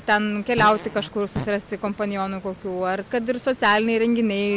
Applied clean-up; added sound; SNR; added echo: none; Fart; 10 dB; none.